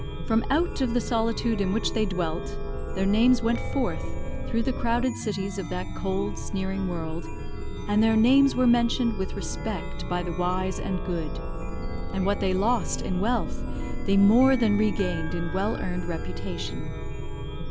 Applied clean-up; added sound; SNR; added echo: none; Chime; 3 dB; none.